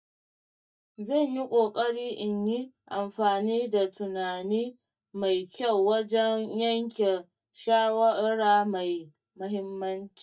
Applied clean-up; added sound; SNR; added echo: neural mask model DeepFilterNet 3.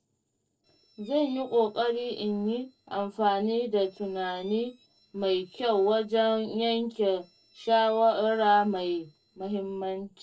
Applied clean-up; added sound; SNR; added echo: neural separator model SepFormer DNS4.